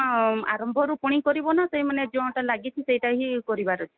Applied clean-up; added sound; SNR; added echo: none; none; none; none.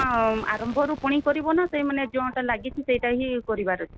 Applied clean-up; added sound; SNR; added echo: none; Explosion; 17 dB; none.